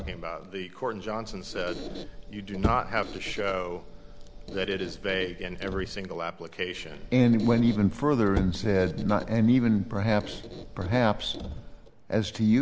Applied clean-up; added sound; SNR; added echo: none; Squeak; 10 dB; none.